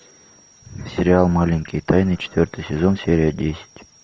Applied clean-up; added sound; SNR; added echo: none; none; none; none.